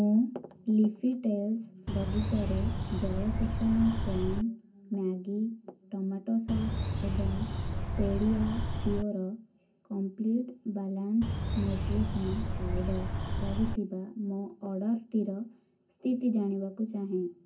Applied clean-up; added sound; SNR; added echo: none; Bird; 0 dB; reverberation time 0.3 s.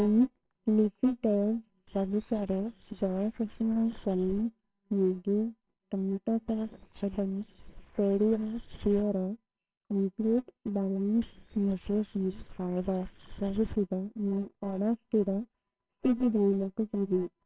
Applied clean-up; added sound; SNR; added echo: neural separator model SepFormer WHAMR!.